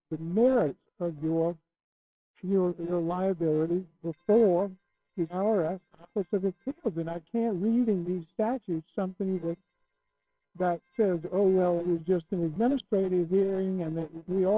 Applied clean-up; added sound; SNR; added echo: neural separator model SepFormer WHAMR!.